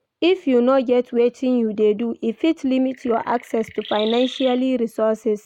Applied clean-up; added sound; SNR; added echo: neural mask model RNNoise.